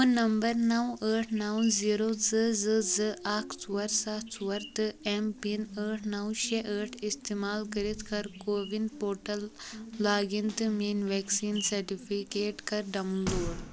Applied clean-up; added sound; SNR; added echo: none; Water tap, faucet; 14 dB; none.